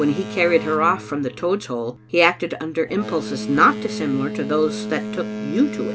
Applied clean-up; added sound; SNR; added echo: none; Boat, Water vehicle; 9 dB; none.